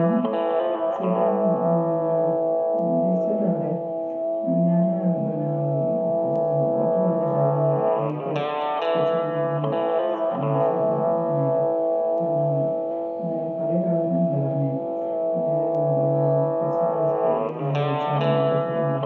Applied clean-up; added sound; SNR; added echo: none; Guitar; -4 dB; reverberation time 0.7 s.